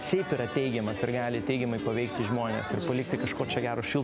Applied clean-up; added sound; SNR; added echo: none; none; none; none.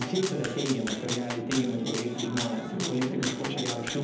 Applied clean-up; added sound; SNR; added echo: none; Rattle (instrument); 8 dB; reverberation time 0.8 s.